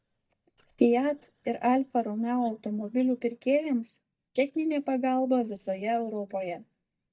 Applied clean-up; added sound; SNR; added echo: neural mask model DeepFilterNet 3.